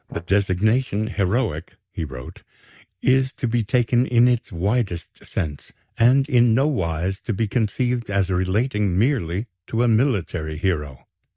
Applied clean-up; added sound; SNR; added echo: neural mask model DeepFilterNet 3.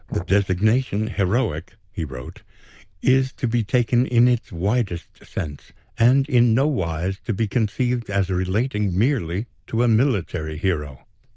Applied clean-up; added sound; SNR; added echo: neural diffusion model UNIVERSE++.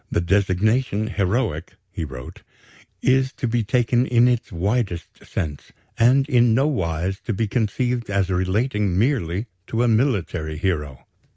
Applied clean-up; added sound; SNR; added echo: none; none; none; none.